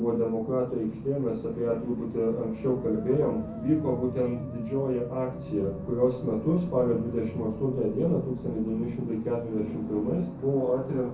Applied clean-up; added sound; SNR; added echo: none; Musical instrument; 20 dB; reverberation time 0.6 s.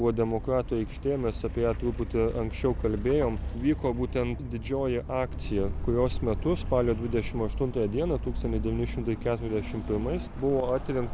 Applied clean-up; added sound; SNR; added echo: none; none; none; none.